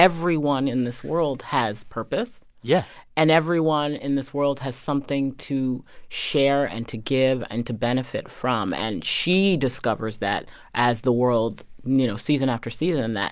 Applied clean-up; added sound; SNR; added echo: none; none; none; none.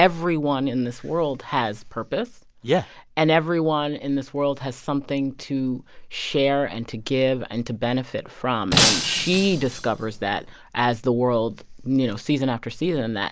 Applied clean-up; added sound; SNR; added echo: none; Shatter; 1 dB; none.